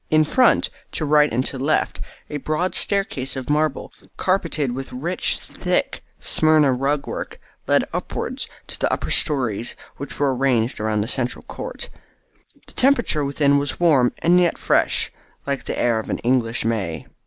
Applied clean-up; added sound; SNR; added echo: neural mask model Resemble Enhance denoiser.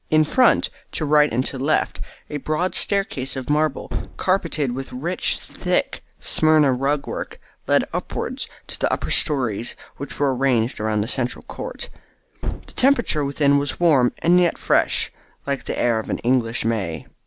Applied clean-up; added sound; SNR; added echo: none; Gunshot, gunfire; 6 dB; none.